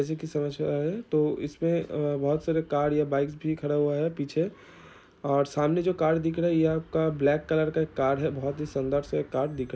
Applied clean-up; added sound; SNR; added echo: none; none; none; none.